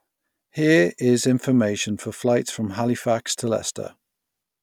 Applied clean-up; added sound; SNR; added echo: none; none; none; none.